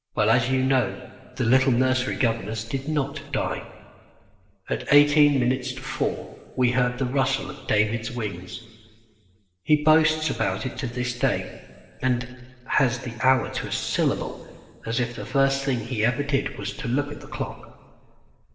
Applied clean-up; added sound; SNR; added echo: none; none; none; reverberation time 2.0 s.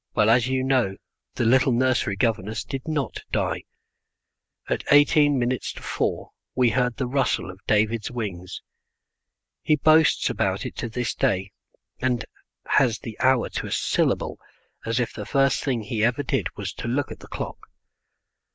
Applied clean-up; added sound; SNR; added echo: none; none; none; none.